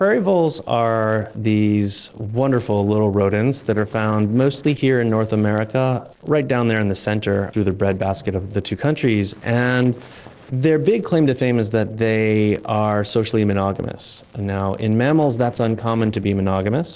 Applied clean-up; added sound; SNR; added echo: neural separator model SepFormer DNS4.